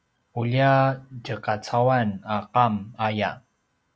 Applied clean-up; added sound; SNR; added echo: none; none; none; none.